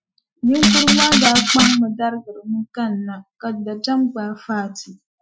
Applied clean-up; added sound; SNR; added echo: classical method Wiener filter.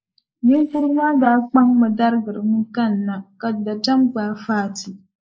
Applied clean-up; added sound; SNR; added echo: neural mask model Resemble Enhance denoiser.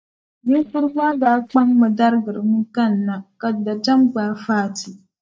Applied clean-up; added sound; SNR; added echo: neural mask model DeepFilterNet 3.